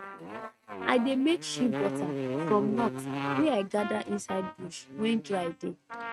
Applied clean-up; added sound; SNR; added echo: neural mask model RNNoise.